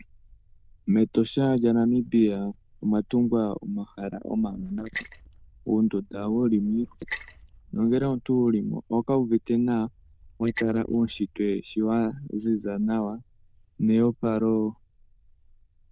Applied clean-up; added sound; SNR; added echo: neural diffusion model UNIVERSE++.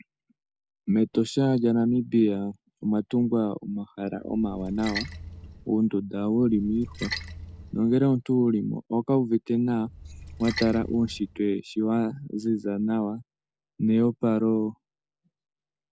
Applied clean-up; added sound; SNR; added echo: none; Splash, splatter; 13 dB; none.